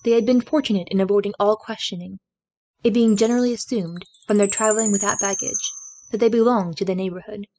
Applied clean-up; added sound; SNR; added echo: classical method spectral subtraction.